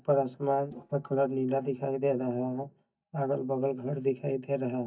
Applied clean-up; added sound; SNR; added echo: neural mask model DeepFilterNet 3.